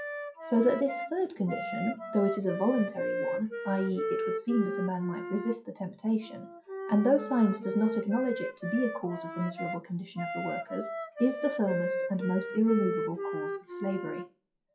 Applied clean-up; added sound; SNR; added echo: classical method WPE with log-MMSE.